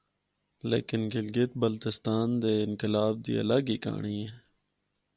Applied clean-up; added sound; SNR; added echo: none; none; none; none.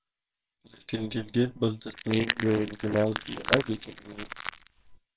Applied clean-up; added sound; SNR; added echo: neural separator model SepFormer WHAMR!.